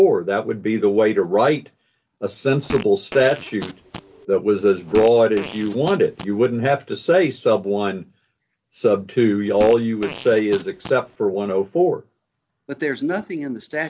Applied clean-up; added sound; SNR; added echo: none; Fart; 15 dB; none.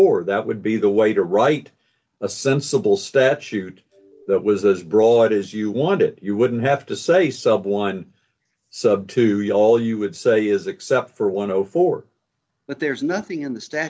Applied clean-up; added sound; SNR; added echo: none; none; none; none.